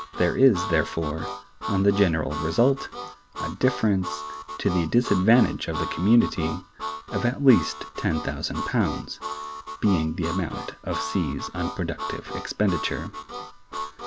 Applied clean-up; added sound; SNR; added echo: none; Harmonica; 10 dB; none.